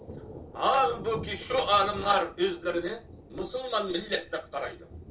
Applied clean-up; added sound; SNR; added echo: none; Thunder; 15 dB; reverberation time 0.2 s.